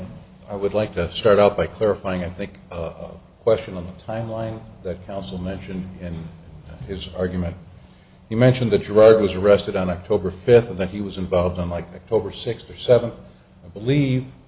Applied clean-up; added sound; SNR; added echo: none; none; none; none.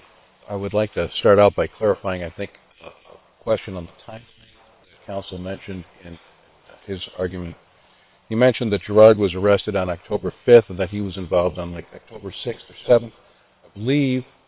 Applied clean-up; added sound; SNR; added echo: neural separator model SepFormer WHAM!.